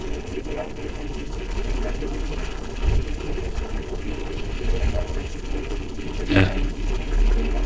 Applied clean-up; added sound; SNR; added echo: neural separator model SepFormer DNS4.